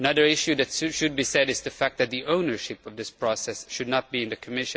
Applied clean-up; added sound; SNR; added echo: none; none; none; none.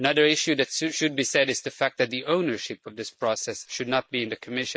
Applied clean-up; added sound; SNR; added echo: neural mask model Resemble Enhance denoiser.